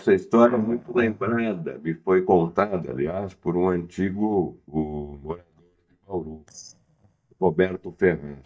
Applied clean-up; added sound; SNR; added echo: neural mask model DeepFilterNet 3.